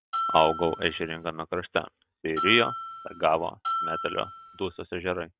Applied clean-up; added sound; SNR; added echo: none; Bell; 5 dB; none.